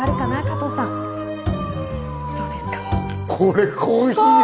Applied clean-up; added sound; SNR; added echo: none; Bowed string instrument; 10 dB; none.